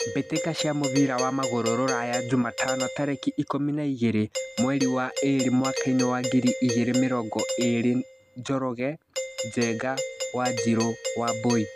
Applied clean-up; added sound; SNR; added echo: none; Doorbell; 7 dB; none.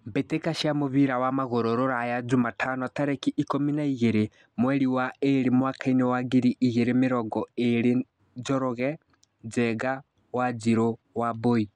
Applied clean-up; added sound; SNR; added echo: none; none; none; none.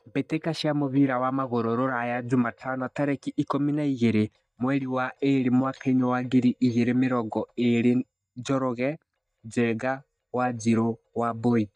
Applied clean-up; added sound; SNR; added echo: neural mask model DeepFilterNet 3.